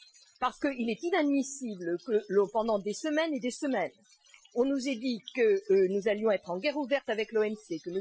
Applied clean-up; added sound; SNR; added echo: classical method Wiener filter.